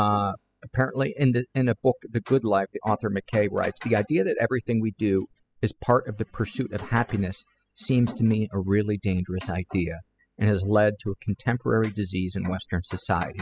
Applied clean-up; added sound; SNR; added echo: classical method spectral subtraction.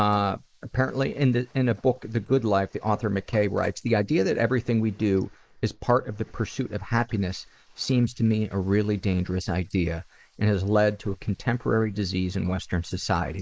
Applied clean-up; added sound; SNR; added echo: neural mask model Resemble Enhance denoiser.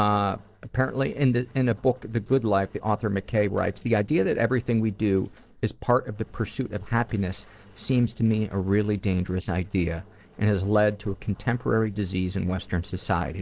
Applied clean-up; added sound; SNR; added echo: neural separator model SepFormer DNS4.